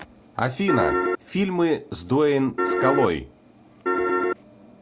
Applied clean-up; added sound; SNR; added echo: none; Piano; -3 dB; none.